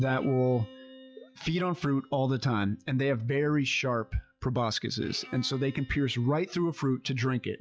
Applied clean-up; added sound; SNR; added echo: classical method log-MMSE.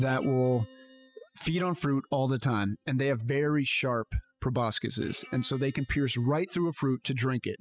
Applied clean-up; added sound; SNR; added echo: classical method spectral subtraction.